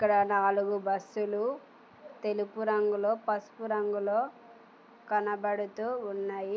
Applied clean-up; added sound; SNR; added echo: none; none; none; none.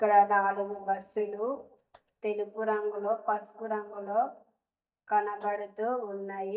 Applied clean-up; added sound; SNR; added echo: neural mask model DeepFilterNet 3.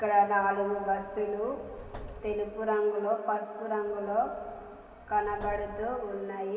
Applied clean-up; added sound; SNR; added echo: none; Subway, metro, underground; 18 dB; reverberation time 2.5 s.